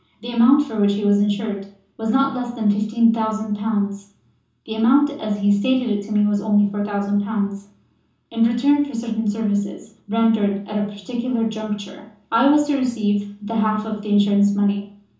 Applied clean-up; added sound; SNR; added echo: none; none; none; reverberation time 0.6 s.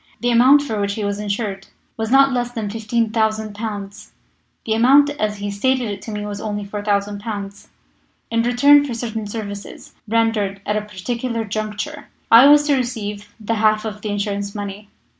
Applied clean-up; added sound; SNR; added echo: none; none; none; none.